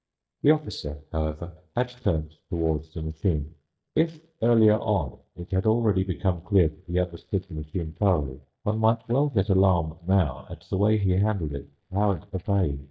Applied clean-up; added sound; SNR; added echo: neural mask model DeepFilterNet 3.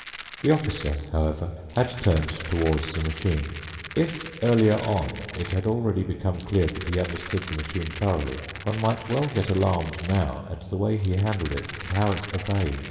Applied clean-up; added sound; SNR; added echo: none; Rattle; 13 dB; reverberation time 2.2 s.